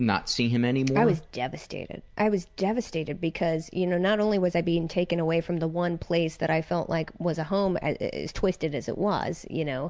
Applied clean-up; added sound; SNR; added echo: none; none; none; none.